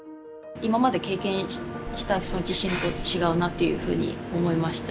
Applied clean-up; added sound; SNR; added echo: none; Hiss; 11 dB; none.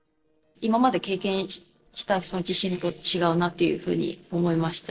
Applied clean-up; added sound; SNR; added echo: neural separator model SepFormer DNS4.